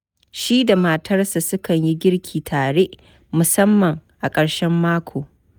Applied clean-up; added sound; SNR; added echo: neural mask model DeepFilterNet 3.